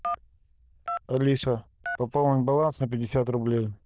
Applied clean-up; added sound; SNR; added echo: neural diffusion model UNIVERSE++.